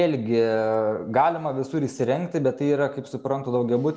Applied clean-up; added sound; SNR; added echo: none; none; none; none.